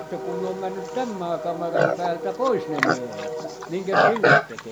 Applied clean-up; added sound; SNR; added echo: none; Livestock, farm animals, working animals; -4 dB; none.